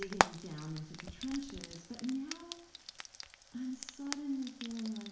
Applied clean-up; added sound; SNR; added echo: none; Frying (food); -1 dB; reverberation time 0.7 s.